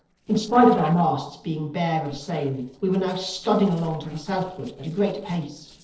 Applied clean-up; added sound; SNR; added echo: neural separator model SepFormer DNS4.